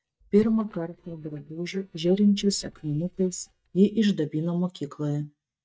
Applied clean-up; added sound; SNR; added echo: neural mask model DeepFilterNet 3.